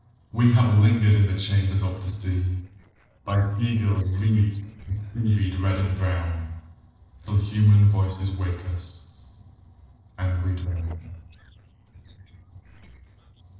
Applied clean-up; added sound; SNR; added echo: neural separator model SepFormer DNS4.